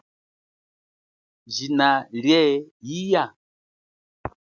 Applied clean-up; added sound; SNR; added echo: none; none; none; none.